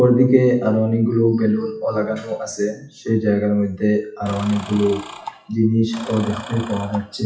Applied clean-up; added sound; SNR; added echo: classical method WPE with log-MMSE.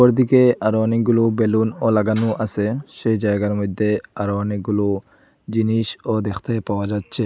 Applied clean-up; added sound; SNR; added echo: none; none; none; none.